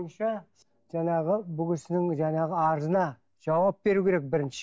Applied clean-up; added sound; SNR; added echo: none; none; none; none.